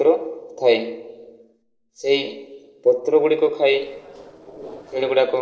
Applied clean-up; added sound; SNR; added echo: neural separator model SepFormer DNS4.